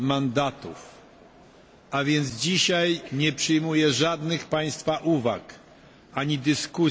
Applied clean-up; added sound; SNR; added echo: none; none; none; none.